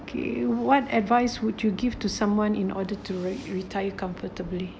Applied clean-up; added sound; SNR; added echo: none; none; none; none.